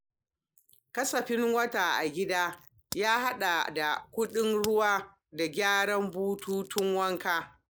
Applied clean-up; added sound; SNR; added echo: neural mask model Resemble Enhance denoiser.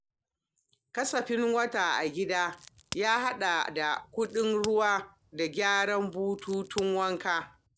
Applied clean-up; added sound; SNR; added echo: none; Crack; 17 dB; none.